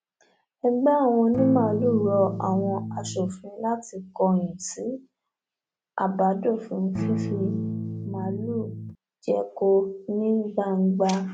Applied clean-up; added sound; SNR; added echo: none; Electric guitar / Strum; 5 dB; none.